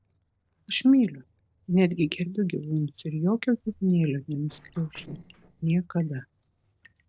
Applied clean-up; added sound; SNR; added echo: neural separator model SepFormer DNS4.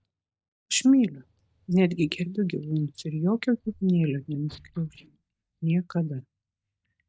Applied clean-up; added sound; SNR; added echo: neural mask model DeepFilterNet 3.